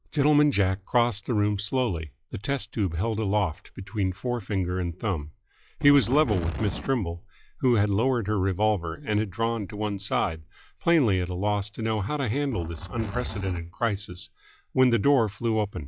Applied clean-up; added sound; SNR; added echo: classical method log-MMSE.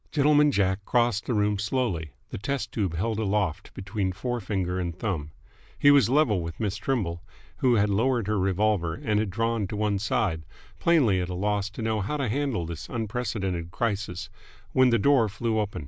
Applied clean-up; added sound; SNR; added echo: none; none; none; none.